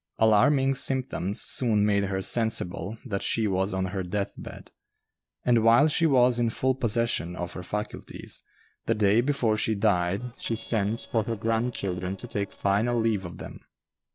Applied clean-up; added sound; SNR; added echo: neural separator model SepFormer DNS4.